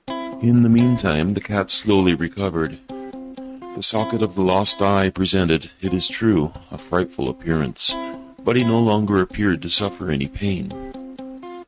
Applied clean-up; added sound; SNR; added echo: neural mask model RNNoise.